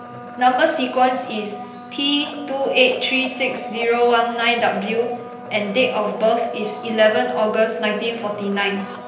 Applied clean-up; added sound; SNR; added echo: none; Domestic sounds, home sounds; 12 dB; reverberation time 0.9 s.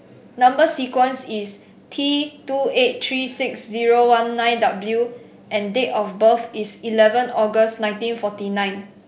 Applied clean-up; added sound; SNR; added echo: none; none; none; none.